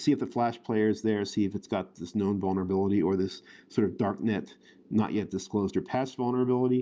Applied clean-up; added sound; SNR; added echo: none; none; none; none.